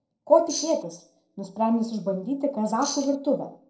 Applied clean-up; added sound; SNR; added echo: neural separator model SepFormer DNS4.